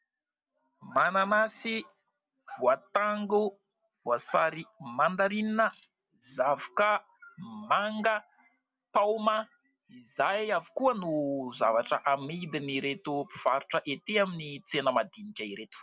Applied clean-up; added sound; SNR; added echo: none; none; none; none.